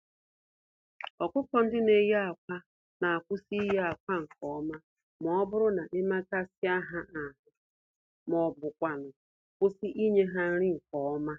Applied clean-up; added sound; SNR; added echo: none; none; none; none.